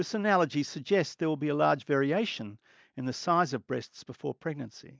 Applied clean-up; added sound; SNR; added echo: none; none; none; none.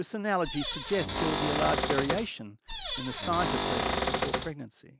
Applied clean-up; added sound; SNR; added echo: none; Cupboard open or close / Door; -2 dB; none.